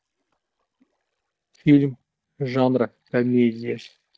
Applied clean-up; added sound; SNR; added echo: neural mask model DeepFilterNet 3.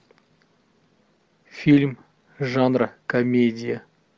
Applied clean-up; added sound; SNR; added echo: none; none; none; none.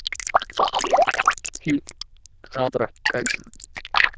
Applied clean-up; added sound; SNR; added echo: neural diffusion model UNIVERSE++.